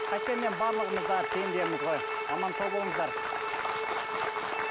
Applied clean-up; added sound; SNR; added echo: none; Bowed string instrument; 3 dB; none.